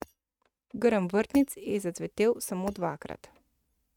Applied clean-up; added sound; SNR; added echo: neural mask model RNNoise.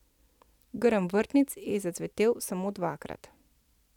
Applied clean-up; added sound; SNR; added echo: none; none; none; none.